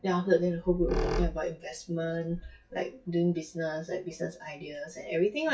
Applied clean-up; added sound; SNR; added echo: classical method WPE with log-MMSE.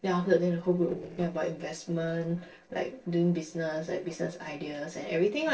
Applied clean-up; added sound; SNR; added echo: neural separator model SepFormer DNS4.